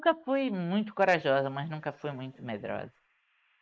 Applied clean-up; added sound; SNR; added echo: neural mask model Resemble Enhance denoiser.